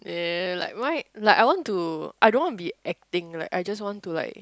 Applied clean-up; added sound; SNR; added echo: none; none; none; none.